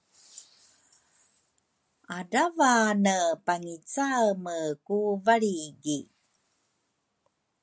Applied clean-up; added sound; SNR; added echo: none; none; none; none.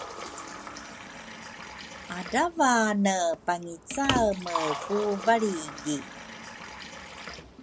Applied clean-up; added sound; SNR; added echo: none; Liquid; 8 dB; none.